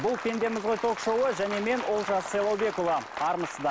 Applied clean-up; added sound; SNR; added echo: none; none; none; none.